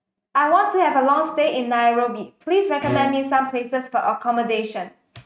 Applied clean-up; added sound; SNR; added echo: neural mask model RNNoise.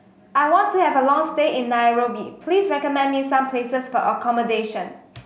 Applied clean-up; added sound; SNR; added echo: none; none; none; none.